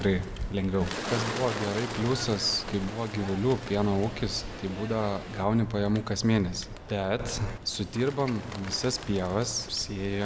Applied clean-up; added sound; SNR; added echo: none; Bird; 11 dB; none.